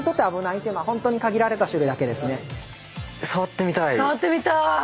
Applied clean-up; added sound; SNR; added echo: none; none; none; none.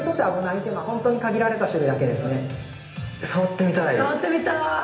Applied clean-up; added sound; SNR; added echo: none; none; none; reverberation time 0.8 s.